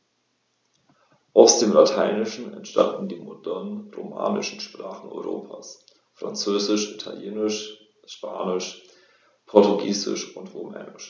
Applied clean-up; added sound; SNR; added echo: none; none; none; none.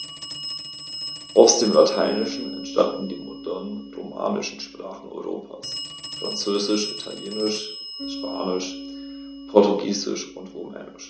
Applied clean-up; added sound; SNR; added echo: none; Telephone + Bass guitar; 10 dB; none.